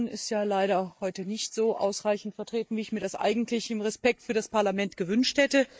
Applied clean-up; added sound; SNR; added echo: neural mask model Resemble Enhance denoiser.